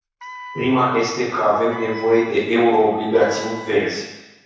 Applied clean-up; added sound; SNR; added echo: none; Wind instrument, woodwind instrument; 18 dB; reverberation time 1.0 s.